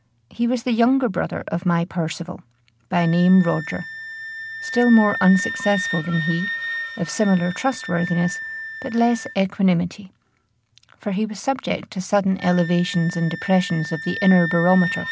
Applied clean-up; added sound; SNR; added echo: none; Wind instrument, woodwind instrument; 11 dB; none.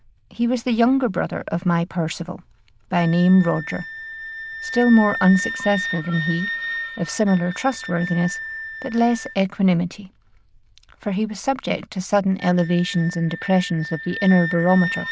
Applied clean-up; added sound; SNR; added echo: neural diffusion model UNIVERSE++.